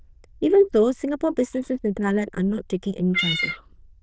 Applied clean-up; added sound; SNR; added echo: neural diffusion model UNIVERSE++.